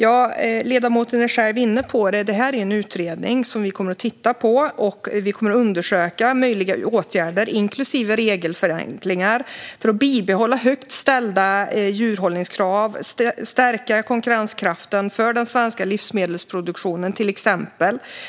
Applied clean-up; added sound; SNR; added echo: none; none; none; none.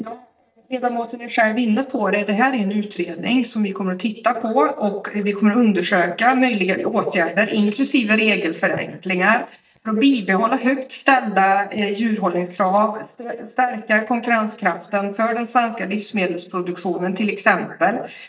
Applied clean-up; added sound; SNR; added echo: neural mask model DeepFilterNet 3.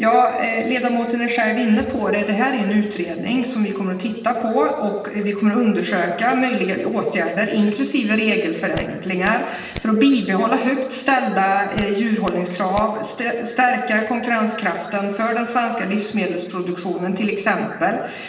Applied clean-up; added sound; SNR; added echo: none; Hands; 18 dB; reverberation time 1.2 s.